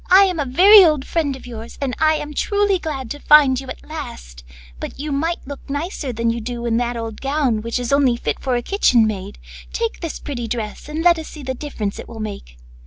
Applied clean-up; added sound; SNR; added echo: none; none; none; none.